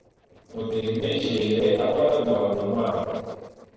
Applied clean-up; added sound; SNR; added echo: neural separator model SepFormer DNS4.